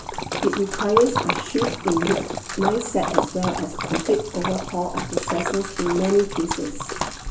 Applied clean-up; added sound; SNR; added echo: none; Splash, splatter; 3 dB; reverberation time 0.6 s.